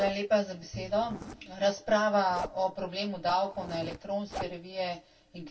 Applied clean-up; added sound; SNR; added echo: none; Zipper (clothing); 15 dB; reverberation time 0.1 s.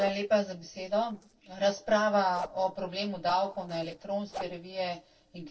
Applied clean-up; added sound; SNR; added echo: neural separator model SepFormer DNS4.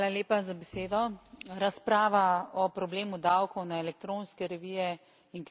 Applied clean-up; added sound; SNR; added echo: none; none; none; none.